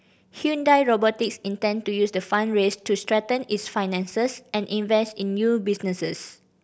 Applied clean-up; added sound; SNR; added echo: none; none; none; none.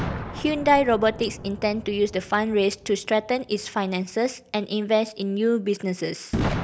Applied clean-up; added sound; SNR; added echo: none; Boom; 10 dB; none.